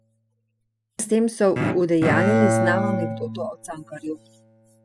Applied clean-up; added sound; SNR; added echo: classical method spectral subtraction.